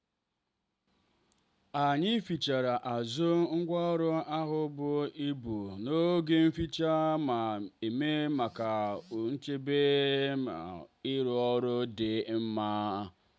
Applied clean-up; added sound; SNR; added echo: none; none; none; none.